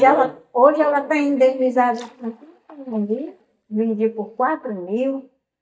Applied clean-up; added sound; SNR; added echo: neural mask model DeepFilterNet 3.